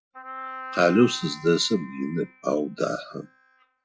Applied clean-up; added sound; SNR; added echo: classical method log-MMSE.